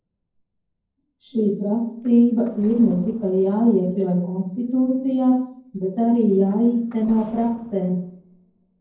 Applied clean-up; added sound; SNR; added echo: neural separator model SepFormer DNS4.